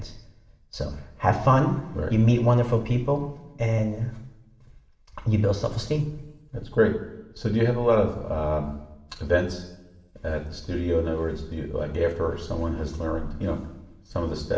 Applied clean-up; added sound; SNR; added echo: none; none; none; reverberation time 0.9 s.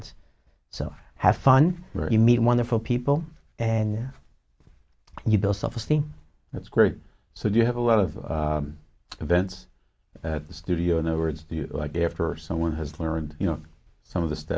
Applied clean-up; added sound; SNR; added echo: none; none; none; none.